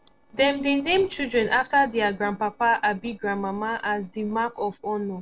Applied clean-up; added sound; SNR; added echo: neural separator model SepFormer DNS4.